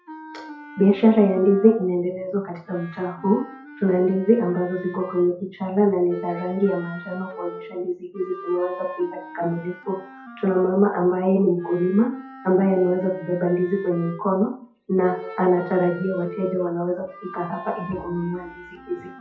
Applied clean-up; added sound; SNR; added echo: classical method WPE with log-MMSE.